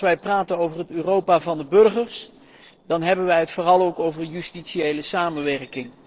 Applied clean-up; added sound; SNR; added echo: neural separator model SepFormer DNS4.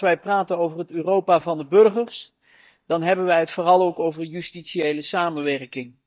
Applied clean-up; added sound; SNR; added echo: neural mask model DeepFilterNet 3.